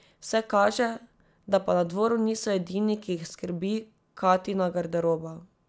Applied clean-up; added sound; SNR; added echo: none; none; none; none.